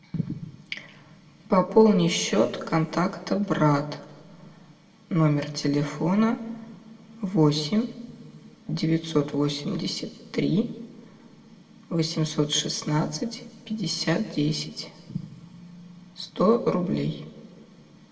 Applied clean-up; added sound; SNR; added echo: none; none; none; reverberation time 1.3 s.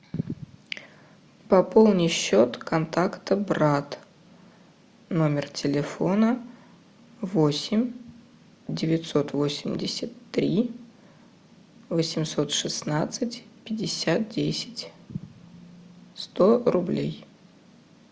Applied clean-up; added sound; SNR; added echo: none; none; none; none.